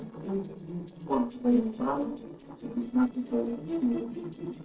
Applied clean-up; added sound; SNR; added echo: neural separator model SepFormer DNS4.